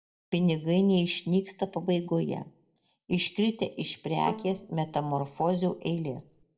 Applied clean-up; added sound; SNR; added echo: none; Bowed string instrument; 16 dB; reverberation time 0.3 s.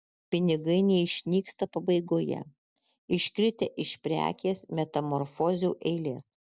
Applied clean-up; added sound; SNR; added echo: none; none; none; none.